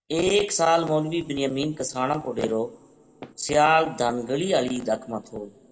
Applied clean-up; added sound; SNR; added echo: none; Walk, footsteps; 18 dB; reverberation time 1.9 s.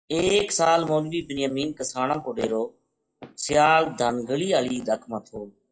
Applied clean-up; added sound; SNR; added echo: classical method WPE with log-MMSE.